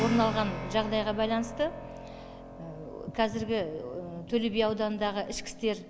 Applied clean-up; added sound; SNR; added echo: none; Keyboard (musical); 10 dB; none.